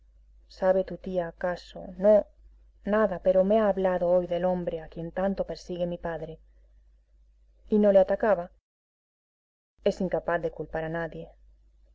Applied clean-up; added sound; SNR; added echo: none; none; none; none.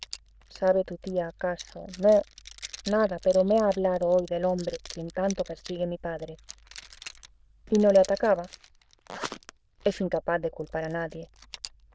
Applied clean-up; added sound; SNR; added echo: neural diffusion model UNIVERSE++.